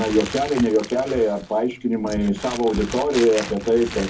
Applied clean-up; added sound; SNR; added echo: none; Crumpling, crinkling; 13 dB; reverberation time 0.3 s.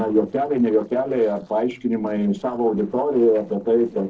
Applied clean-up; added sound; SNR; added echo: neural separator model SepFormer DNS4.